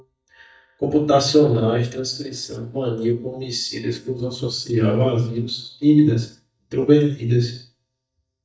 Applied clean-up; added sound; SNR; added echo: neural mask model DeepFilterNet 3.